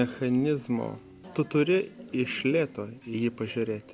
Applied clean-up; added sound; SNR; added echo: none; none; none; none.